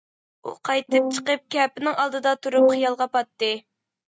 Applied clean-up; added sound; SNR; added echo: neural mask model DeepFilterNet 3.